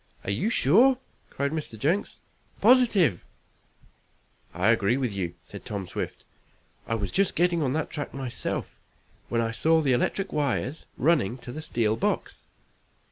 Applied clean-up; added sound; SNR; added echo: none; none; none; none.